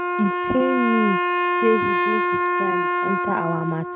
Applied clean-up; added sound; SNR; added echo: neural mask model RNNoise.